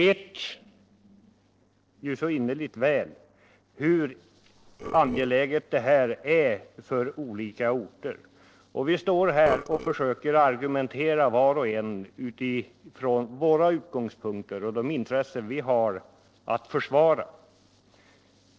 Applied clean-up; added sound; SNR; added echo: neural separator model SepFormer DNS4.